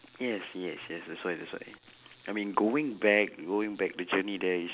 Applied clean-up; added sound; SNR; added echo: none; none; none; none.